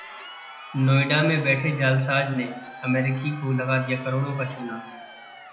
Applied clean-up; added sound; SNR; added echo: none; Crowd; 17 dB; reverberation time 0.8 s.